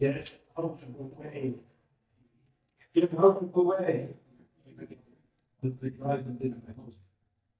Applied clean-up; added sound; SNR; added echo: neural mask model DeepFilterNet 3.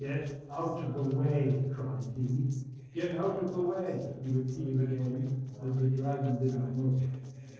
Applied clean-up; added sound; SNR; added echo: neural separator model SepFormer DNS4.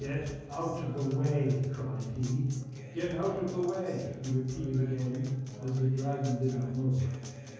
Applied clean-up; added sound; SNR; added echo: none; Acoustic guitar; 18 dB; reverberation time 1.3 s.